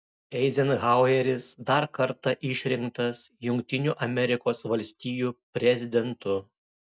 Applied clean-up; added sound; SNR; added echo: none; none; none; none.